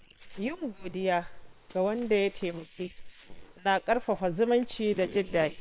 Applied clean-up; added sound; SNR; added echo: neural separator model SepFormer WHAM!.